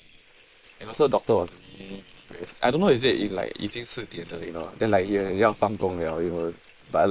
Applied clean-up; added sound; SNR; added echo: neural separator model SepFormer WHAM!.